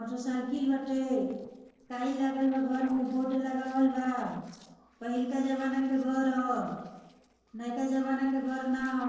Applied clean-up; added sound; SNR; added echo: neural separator model SepFormer DNS4.